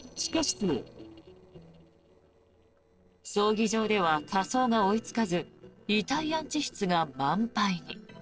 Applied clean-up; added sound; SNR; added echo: neural separator model SepFormer DNS4.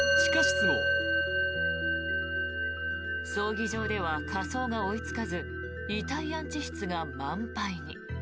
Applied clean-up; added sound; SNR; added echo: none; Musical instrument; -2 dB; none.